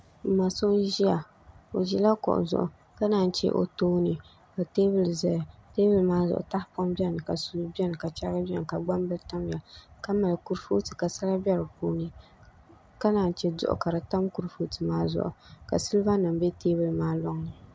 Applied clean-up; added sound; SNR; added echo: none; none; none; none.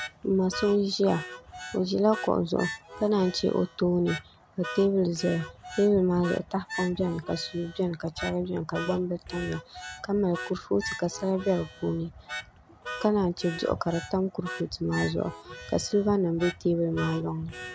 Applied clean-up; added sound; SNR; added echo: none; Harmonica; 13 dB; none.